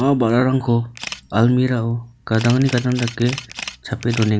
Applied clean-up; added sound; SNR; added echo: none; Camera; 16 dB; none.